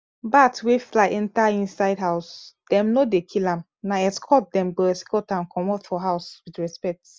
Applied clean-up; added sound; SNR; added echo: none; none; none; none.